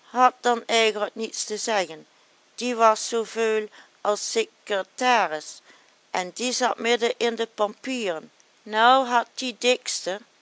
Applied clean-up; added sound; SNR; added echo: none; none; none; none.